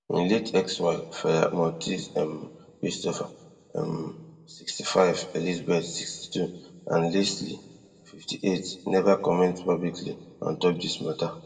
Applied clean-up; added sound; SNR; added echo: none; none; none; reverberation time 1.0 s.